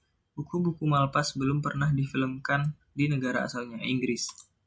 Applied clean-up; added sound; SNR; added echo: none; none; none; none.